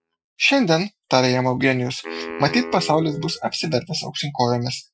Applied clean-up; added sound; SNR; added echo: classical method Wiener filter.